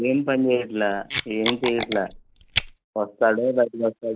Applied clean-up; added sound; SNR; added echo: neural mask model Resemble Enhance denoiser.